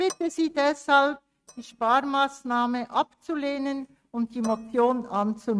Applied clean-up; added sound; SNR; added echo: neural mask model RNNoise.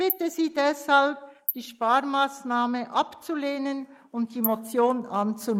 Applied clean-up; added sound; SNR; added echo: neural mask model Resemble Enhance denoiser.